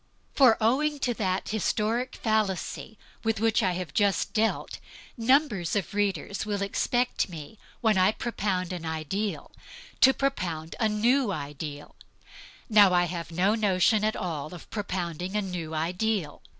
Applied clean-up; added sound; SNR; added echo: none; none; none; none.